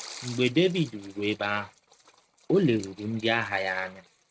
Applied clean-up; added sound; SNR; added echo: neural mask model RNNoise.